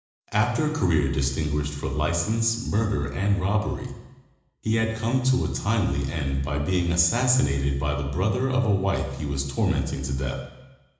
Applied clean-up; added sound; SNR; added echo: none; none; none; reverberation time 1.0 s.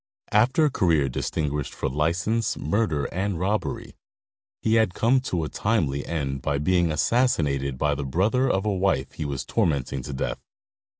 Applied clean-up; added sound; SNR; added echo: none; none; none; none.